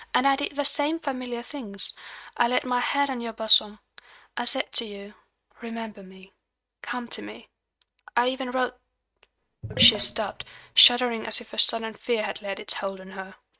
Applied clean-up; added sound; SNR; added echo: neural mask model RNNoise.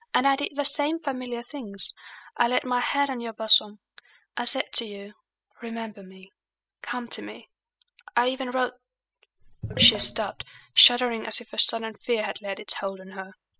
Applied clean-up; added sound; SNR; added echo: classical method spectral subtraction.